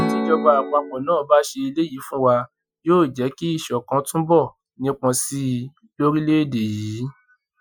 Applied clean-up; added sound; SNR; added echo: classical method Wiener filter.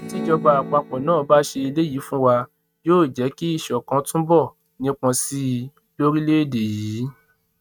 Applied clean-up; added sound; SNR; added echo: neural mask model RNNoise.